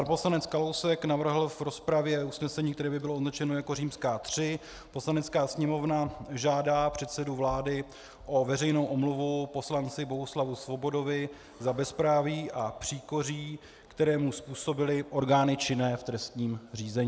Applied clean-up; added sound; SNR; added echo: none; none; none; none.